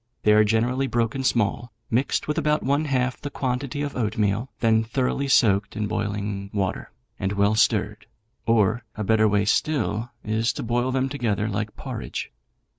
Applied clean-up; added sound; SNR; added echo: none; none; none; none.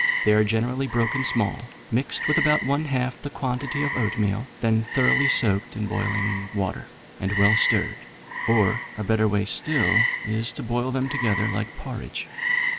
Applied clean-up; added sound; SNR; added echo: none; Frog; 4 dB; none.